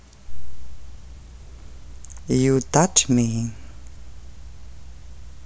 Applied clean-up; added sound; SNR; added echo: none; none; none; none.